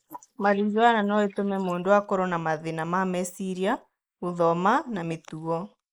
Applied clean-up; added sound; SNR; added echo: neural mask model Resemble Enhance denoiser.